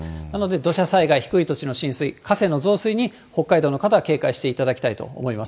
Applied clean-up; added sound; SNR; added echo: none; none; none; none.